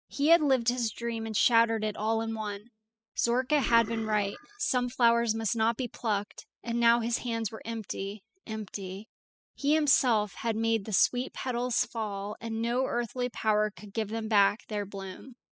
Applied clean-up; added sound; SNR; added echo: classical method spectral subtraction.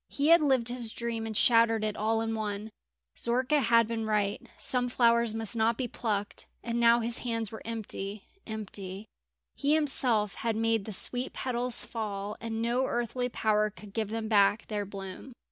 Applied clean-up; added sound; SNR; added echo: none; none; none; none.